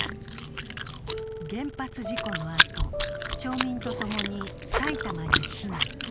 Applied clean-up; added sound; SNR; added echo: none; Chewing, mastication; -4 dB; none.